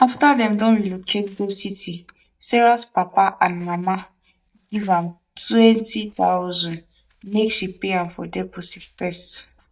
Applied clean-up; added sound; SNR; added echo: neural mask model DeepFilterNet 3.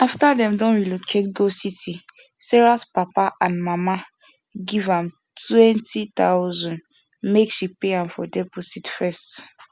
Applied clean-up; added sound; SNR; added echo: none; none; none; none.